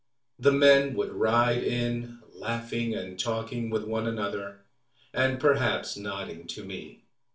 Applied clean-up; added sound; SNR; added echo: none; none; none; reverberation time 0.3 s.